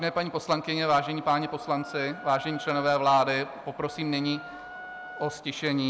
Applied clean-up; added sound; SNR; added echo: none; Wind instrument, woodwind instrument; 16 dB; none.